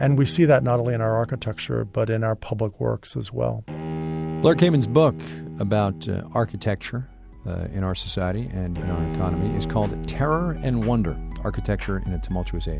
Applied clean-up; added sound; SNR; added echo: none; Bowed string instrument; 11 dB; none.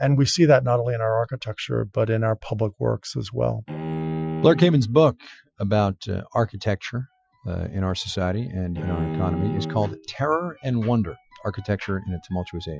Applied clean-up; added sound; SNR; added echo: classical method Wiener filter.